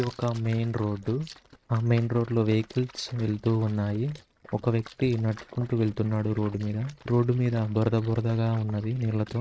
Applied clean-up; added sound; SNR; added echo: neural mask model RNNoise.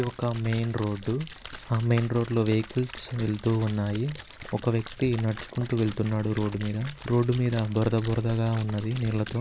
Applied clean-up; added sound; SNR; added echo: none; Splash, splatter; 15 dB; none.